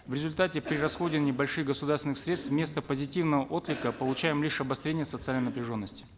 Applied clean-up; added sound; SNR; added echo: none; Cough; 14 dB; none.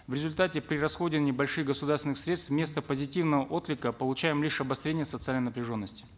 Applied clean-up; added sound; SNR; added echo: none; none; none; none.